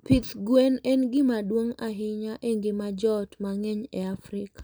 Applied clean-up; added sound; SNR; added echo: none; none; none; none.